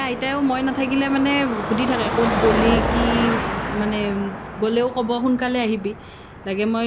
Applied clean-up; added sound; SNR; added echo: none; Car passing by / Traffic noise, roadway noise / Engine; 4 dB; none.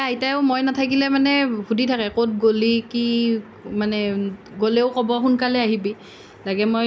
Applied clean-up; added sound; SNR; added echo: none; none; none; none.